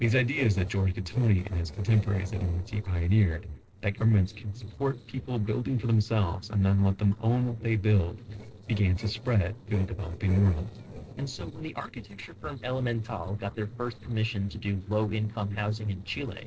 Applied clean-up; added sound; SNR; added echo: neural separator model SepFormer DNS4.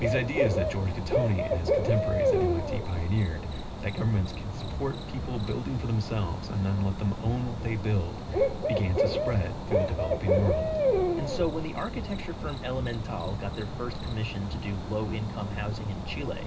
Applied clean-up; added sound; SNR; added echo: none; Cricket / Bird; 0 dB; reverberation time 0.2 s.